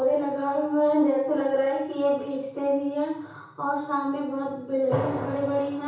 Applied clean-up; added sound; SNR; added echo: none; none; none; reverberation time 0.6 s.